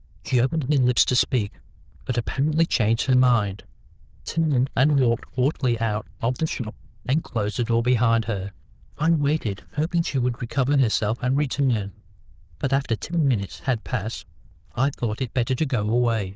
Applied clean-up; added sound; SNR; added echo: neural diffusion model UNIVERSE++.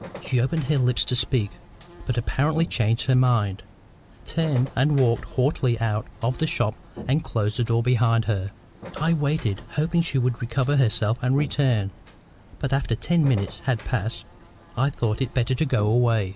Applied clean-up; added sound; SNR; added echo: none; Buzz; 20 dB; none.